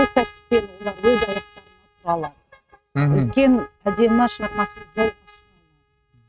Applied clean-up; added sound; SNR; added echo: neural mask model RNNoise.